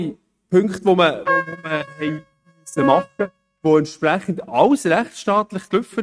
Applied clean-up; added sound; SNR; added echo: neural mask model RNNoise.